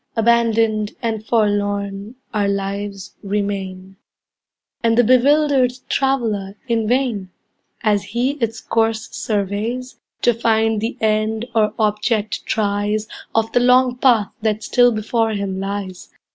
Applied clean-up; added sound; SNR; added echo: none; none; none; none.